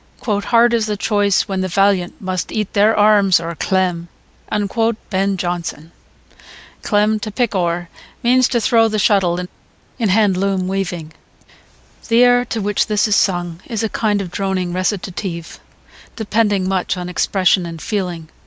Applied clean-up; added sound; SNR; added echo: none; none; none; none.